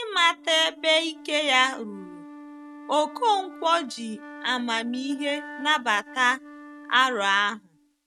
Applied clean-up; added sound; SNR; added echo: neural mask model RNNoise.